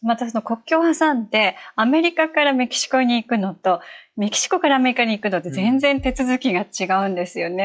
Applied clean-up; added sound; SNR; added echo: classical method log-MMSE.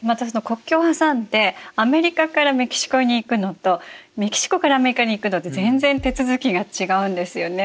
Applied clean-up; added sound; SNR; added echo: none; Bass drum; 14 dB; none.